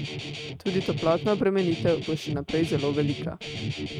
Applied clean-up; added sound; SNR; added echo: neural mask model RNNoise.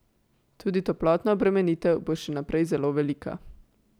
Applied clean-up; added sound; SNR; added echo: none; none; none; none.